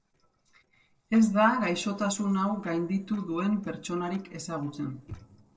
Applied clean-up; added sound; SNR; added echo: neural separator model SepFormer DNS4.